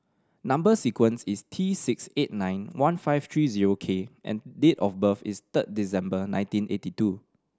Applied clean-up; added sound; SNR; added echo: none; none; none; none.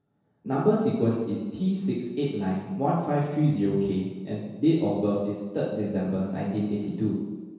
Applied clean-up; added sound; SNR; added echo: none; none; none; reverberation time 1.2 s.